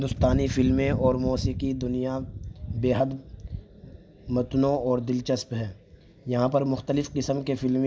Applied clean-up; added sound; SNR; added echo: none; none; none; none.